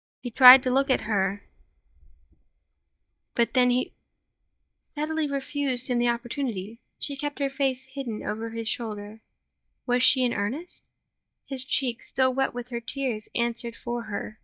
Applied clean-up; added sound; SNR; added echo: neural mask model DeepFilterNet 3.